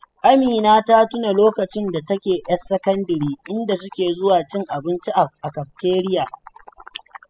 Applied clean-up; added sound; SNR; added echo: classical method spectral subtraction.